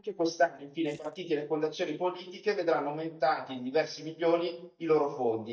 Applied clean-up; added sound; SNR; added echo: neural mask model DeepFilterNet 3.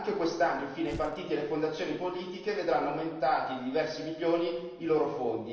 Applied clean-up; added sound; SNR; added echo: none; Tearing; 19 dB; reverberation time 0.9 s.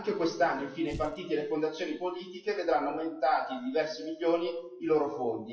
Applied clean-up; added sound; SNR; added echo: classical method WPE with log-MMSE.